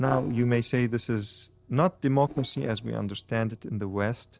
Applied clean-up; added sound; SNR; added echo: neural separator model SepFormer DNS4.